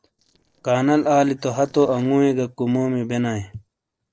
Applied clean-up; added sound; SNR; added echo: neural separator model SepFormer DNS4.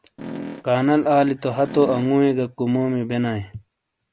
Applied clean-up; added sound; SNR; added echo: none; Fart; 11 dB; none.